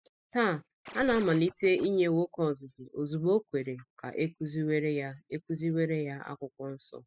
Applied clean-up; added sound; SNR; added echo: classical method spectral subtraction.